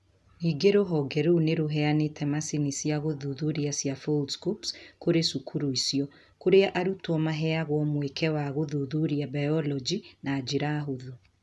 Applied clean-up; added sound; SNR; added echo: none; none; none; none.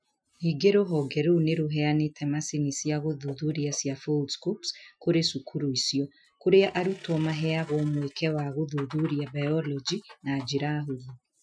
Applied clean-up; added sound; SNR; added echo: classical method Wiener filter.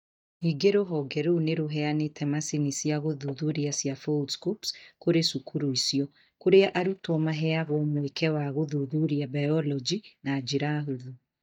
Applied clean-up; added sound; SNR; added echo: neural mask model DeepFilterNet 3.